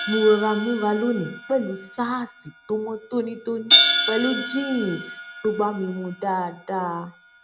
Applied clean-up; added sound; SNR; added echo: none; Hi-hat; 1 dB; none.